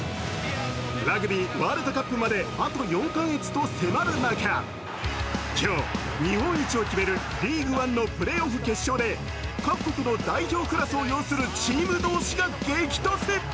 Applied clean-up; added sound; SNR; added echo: none; none; none; none.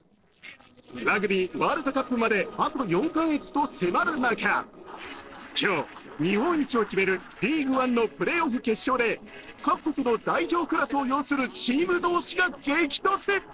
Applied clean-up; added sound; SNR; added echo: neural separator model SepFormer DNS4.